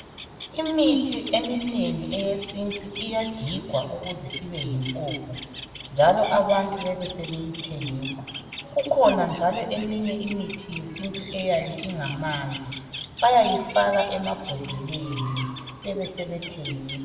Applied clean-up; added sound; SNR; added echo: none; Bird; 13 dB; reverberation time 1.6 s.